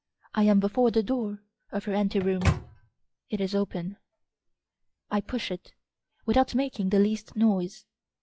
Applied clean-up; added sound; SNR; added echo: classical method log-MMSE.